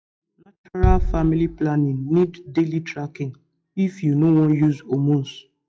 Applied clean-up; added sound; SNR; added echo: classical method log-MMSE.